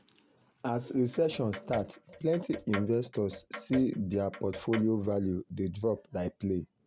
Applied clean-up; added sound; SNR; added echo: none; Clock; 13 dB; none.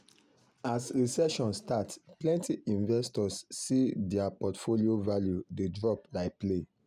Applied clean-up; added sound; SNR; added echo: none; none; none; none.